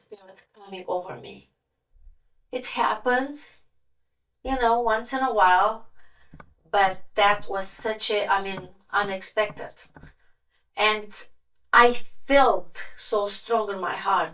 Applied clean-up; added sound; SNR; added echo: neural mask model DeepFilterNet 3.